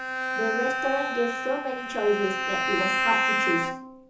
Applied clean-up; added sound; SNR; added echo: none; Bowed string instrument; -1 dB; reverberation time 0.8 s.